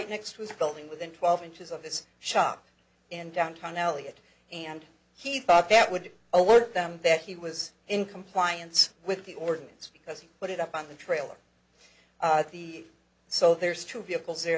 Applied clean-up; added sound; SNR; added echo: none; none; none; none.